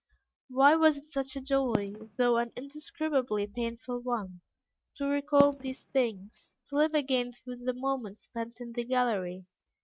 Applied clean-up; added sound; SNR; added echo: neural mask model RNNoise.